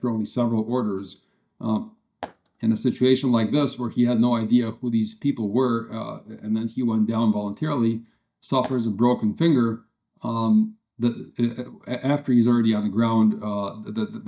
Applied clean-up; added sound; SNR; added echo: neural mask model DeepFilterNet 3.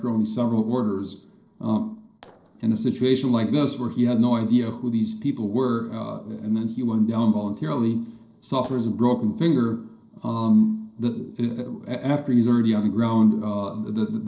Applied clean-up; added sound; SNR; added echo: neural separator model SepFormer DNS4.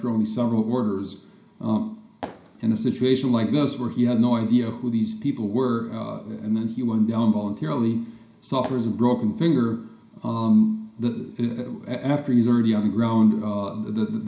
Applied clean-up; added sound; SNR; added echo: none; Fireworks; 18 dB; reverberation time 0.5 s.